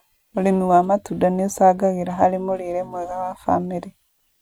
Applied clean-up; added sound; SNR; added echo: none; none; none; none.